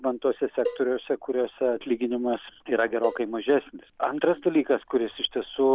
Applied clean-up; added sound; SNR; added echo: none; Cowbell; 11 dB; none.